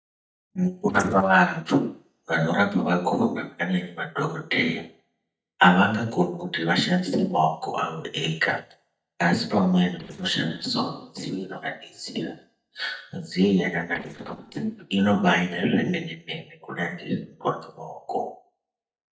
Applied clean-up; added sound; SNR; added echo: neural mask model DeepFilterNet 3.